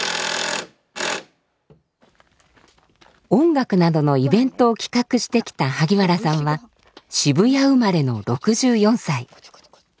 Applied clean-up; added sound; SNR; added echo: none; none; none; none.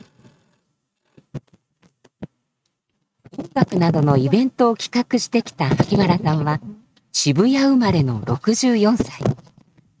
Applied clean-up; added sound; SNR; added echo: neural mask model RNNoise.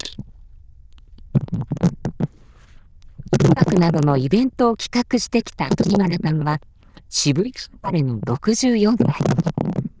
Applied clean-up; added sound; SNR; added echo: neural diffusion model UNIVERSE++.